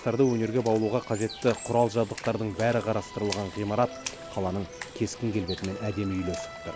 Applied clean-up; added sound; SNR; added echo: none; Splash, splatter + Water / Bird; 15 dB; none.